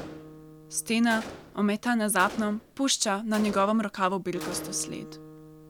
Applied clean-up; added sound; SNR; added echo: none; Gunshot, gunfire + Acoustic guitar; 14 dB; none.